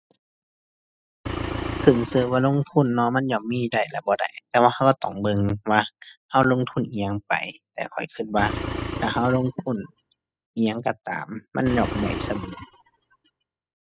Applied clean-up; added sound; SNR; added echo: classical method spectral subtraction.